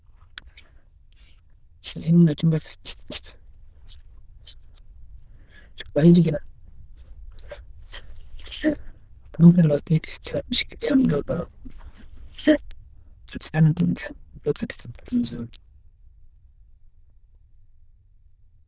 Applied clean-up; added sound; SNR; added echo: neural diffusion model UNIVERSE++.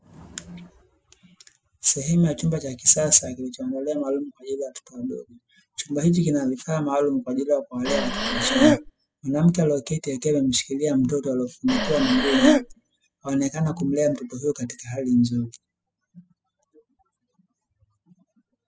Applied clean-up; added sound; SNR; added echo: classical method spectral subtraction.